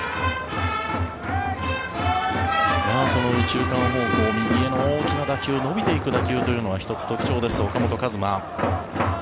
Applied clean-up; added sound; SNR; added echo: none; none; none; none.